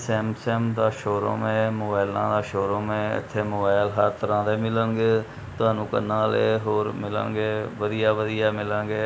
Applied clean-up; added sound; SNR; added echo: none; none; none; none.